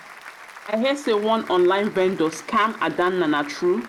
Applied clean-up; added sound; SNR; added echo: none; Applause; 19 dB; none.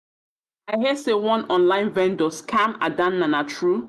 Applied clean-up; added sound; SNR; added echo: none; none; none; none.